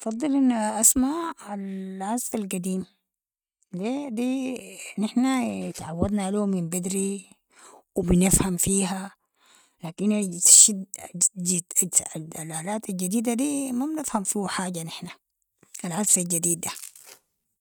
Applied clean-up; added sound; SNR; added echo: neural mask model RNNoise.